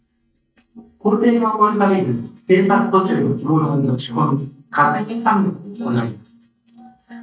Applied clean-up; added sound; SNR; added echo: neural mask model DeepFilterNet 3.